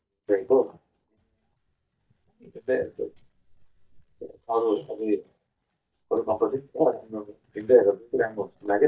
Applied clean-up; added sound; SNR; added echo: neural mask model DeepFilterNet 3.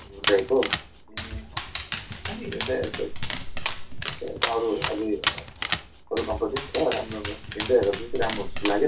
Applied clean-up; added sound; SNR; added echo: none; Dog; 3 dB; reverberation time 0.3 s.